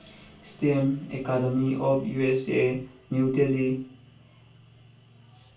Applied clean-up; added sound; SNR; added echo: none; none; none; reverberation time 0.2 s.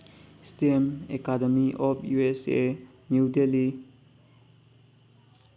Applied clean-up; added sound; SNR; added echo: none; none; none; none.